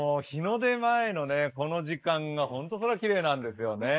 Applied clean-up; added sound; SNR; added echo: neural mask model Resemble Enhance denoiser.